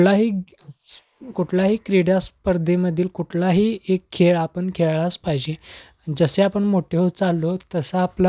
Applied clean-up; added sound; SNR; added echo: neural mask model Resemble Enhance denoiser.